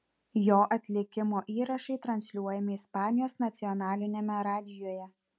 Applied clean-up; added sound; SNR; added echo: none; none; none; none.